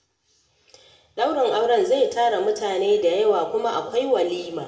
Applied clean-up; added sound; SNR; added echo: none; none; none; reverberation time 1.5 s.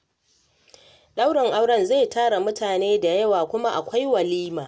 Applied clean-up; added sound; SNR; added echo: none; none; none; none.